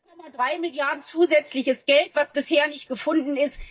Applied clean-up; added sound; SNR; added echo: neural mask model DeepFilterNet 3.